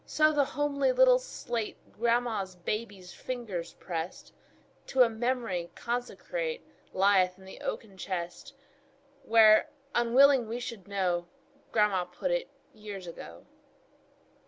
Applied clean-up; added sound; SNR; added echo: none; none; none; none.